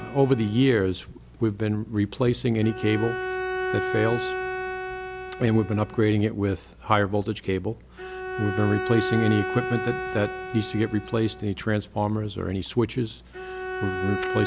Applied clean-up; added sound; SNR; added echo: none; Bowed string instrument; 7 dB; none.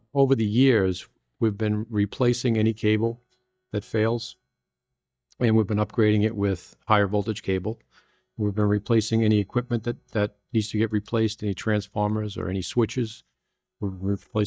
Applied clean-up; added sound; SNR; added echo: neural mask model DeepFilterNet 3.